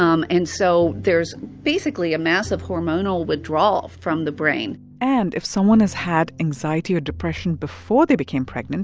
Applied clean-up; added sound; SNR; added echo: none; none; none; none.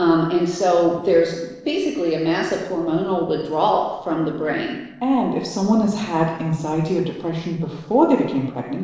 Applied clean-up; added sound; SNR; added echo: neural separator model SepFormer DNS4.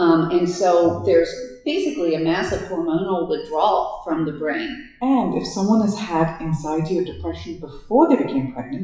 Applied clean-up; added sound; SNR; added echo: classical method WPE with log-MMSE.